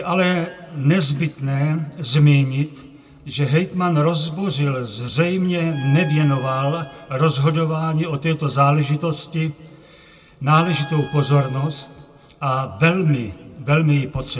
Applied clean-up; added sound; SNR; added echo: none; Bowed string instrument; 20 dB; reverberation time 1.6 s.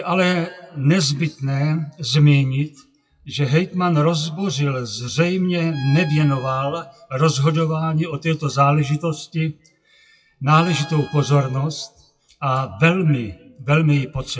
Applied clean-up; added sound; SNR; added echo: classical method WPE with log-MMSE.